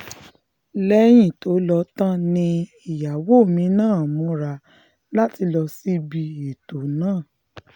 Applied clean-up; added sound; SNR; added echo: none; none; none; none.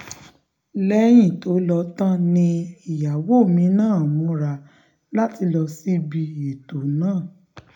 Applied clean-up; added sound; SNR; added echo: none; none; none; reverberation time 0.2 s.